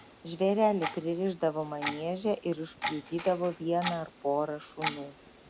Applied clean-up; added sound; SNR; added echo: none; Clock; 10 dB; none.